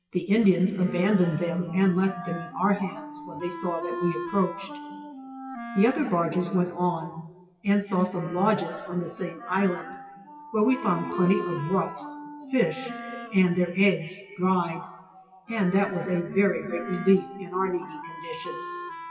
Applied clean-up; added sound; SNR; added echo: classical method WPE with log-MMSE.